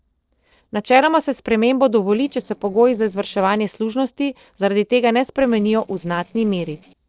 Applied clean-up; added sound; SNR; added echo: neural separator model SepFormer DNS4.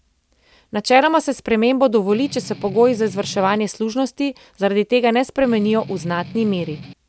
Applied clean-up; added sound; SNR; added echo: none; Strum; 16 dB; none.